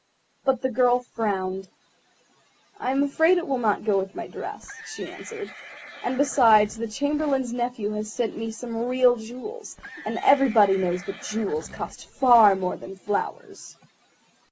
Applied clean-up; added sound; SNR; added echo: none; Livestock, farm animals, working animals; 18 dB; none.